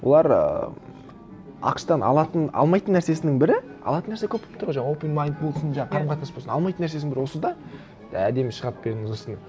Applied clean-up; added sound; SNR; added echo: none; none; none; none.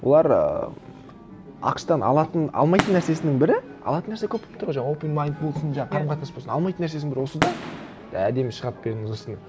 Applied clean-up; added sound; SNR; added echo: none; Fireworks; 13 dB; none.